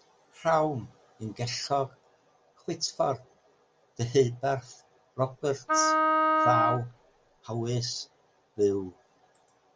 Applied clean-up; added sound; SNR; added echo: none; Wind instrument, woodwind instrument; -5 dB; none.